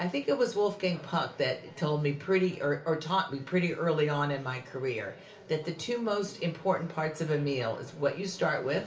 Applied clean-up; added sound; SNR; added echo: none; none; none; reverberation time 0.4 s.